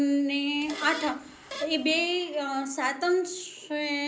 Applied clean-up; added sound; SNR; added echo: none; Fart; 12 dB; reverberation time 0.5 s.